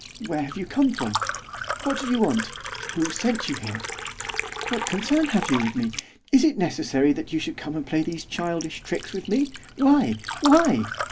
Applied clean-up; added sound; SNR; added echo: none; Liquid; 9 dB; none.